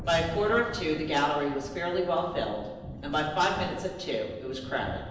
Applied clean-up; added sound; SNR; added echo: none; Thunder; 12 dB; reverberation time 1.0 s.